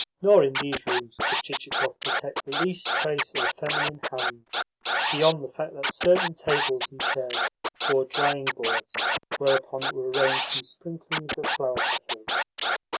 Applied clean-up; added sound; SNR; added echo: none; Scratching (performance technique); -1 dB; none.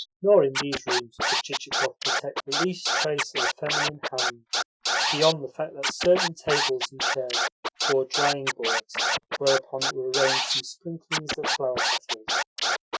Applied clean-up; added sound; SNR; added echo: classical method Wiener filter.